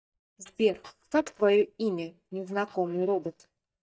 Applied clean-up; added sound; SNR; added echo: neural mask model DeepFilterNet 3.